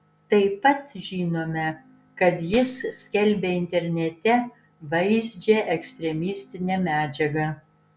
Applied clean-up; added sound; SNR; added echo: none; Gunshot, gunfire; 13 dB; none.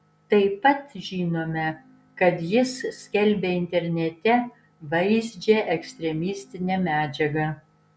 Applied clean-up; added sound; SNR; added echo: none; none; none; none.